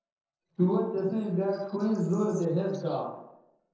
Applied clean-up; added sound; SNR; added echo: neural separator model SepFormer DNS4.